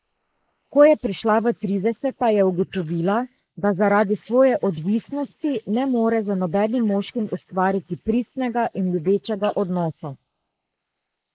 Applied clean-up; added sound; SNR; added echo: neural mask model Resemble Enhance denoiser.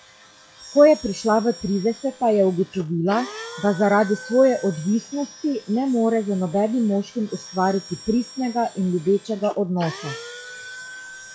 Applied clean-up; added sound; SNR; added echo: classical method log-MMSE.